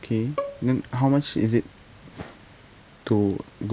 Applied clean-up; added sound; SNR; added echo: none; Bowed string instrument; 12 dB; none.